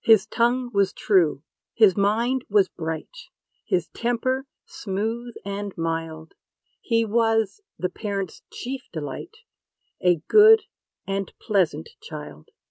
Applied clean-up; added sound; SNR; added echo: none; none; none; none.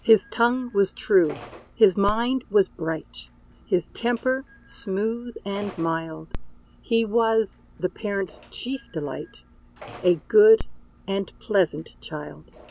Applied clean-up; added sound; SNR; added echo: none; Telephone; 16 dB; none.